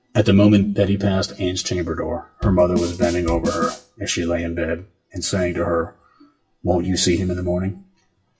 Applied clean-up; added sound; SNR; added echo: classical method WPE with log-MMSE.